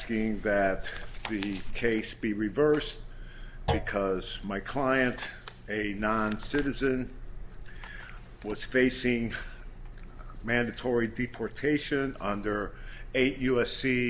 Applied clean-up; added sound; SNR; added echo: none; Thump, thud; 7 dB; none.